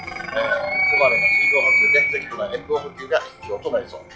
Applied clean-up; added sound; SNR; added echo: classical method log-MMSE.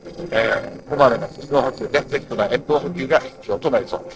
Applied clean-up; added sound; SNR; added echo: neural separator model SepFormer DNS4.